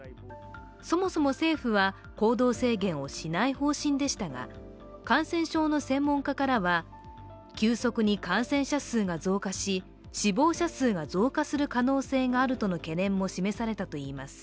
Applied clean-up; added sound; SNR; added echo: none; none; none; none.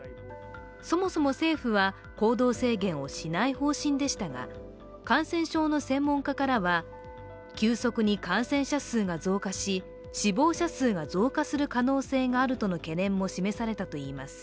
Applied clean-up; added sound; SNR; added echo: none; Wind instrument, woodwind instrument; 20 dB; none.